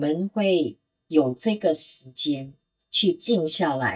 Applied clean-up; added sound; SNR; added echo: neural mask model DeepFilterNet 3.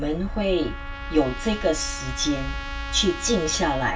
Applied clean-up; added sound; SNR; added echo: none; Trumpet; 12 dB; reverberation time 0.1 s.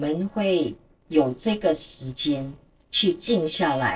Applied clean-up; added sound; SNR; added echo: neural separator model SepFormer DNS4.